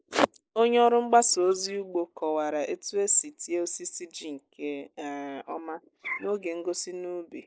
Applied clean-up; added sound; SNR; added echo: neural mask model Resemble Enhance denoiser.